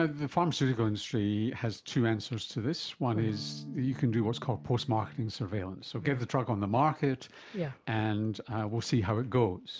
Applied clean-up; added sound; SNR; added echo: none; Electric guitar / Strum; 14 dB; none.